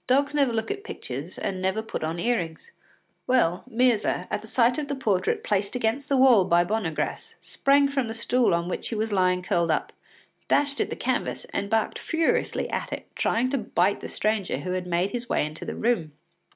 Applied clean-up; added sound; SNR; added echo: none; none; none; none.